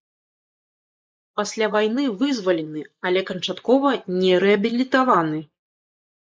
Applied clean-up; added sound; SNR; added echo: neural mask model Resemble Enhance denoiser.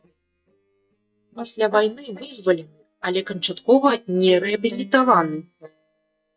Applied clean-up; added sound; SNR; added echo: neural mask model DeepFilterNet 3.